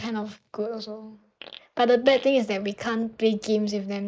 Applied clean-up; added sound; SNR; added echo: neural mask model Resemble Enhance denoiser.